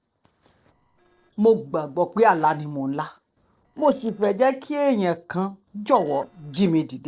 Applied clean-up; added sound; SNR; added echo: neural separator model SepFormer DNS4.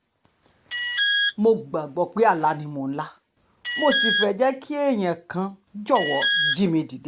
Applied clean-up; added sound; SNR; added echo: none; Alarm; 0 dB; none.